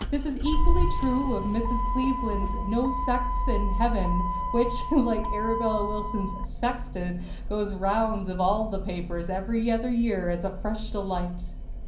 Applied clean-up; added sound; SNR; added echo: none; Motor vehicle (road); 0 dB; reverberation time 0.6 s.